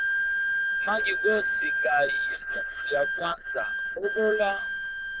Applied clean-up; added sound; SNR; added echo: neural diffusion model UNIVERSE++.